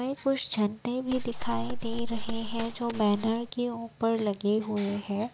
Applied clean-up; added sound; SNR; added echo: none; Gunshot, gunfire; 2 dB; none.